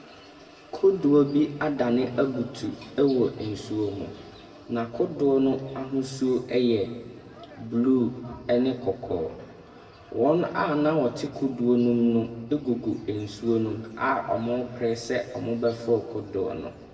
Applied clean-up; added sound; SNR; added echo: none; none; none; reverberation time 1.2 s.